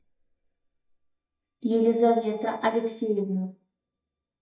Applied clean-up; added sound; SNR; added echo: neural mask model DeepFilterNet 3.